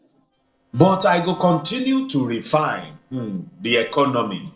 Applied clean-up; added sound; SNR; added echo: neural separator model SepFormer DNS4.